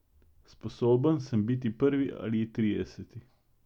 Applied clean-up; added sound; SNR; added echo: none; none; none; none.